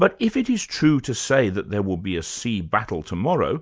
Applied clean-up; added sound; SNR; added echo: none; none; none; none.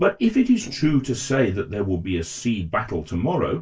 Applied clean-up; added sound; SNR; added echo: neural separator model SepFormer DNS4.